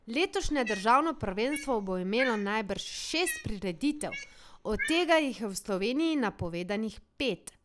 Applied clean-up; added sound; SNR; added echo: none; Cat; 12 dB; none.